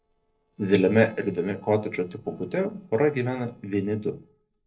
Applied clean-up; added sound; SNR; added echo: neural separator model SepFormer DNS4.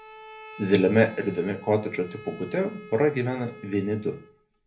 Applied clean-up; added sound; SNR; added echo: none; Bowed string instrument; 19 dB; reverberation time 0.3 s.